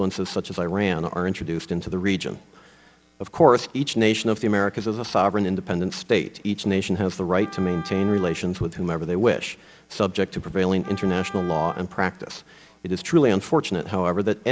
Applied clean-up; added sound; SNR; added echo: none; Wind instrument, woodwind instrument; 18 dB; none.